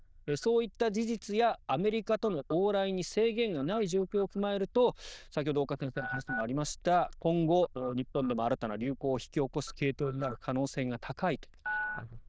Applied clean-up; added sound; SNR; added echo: neural diffusion model UNIVERSE++.